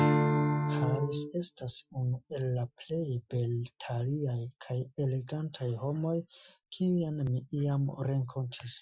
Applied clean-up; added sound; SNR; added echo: classical method Wiener filter.